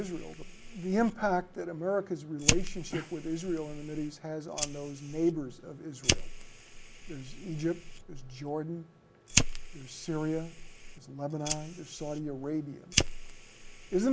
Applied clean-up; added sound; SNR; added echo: none; Fire; 1 dB; none.